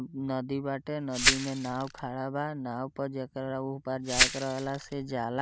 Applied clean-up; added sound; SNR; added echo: none; Glass; -3 dB; none.